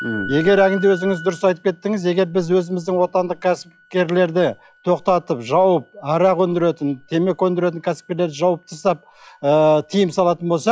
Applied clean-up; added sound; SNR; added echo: classical method log-MMSE.